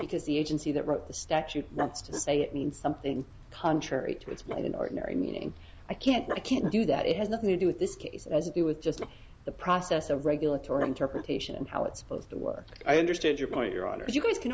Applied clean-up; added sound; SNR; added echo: none; Dog; 14 dB; none.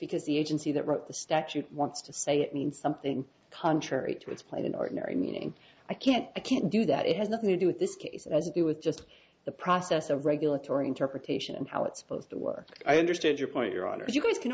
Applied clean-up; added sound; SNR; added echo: none; none; none; none.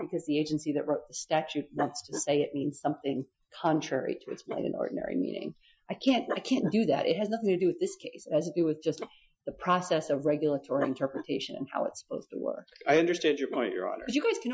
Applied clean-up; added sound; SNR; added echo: classical method Wiener filter.